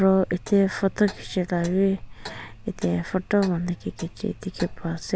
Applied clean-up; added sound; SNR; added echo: none; Clock; 17 dB; none.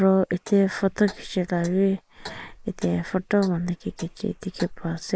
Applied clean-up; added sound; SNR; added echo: neural mask model Resemble Enhance denoiser.